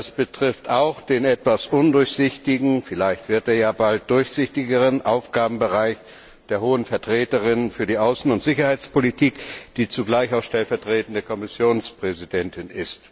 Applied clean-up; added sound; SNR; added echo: none; none; none; none.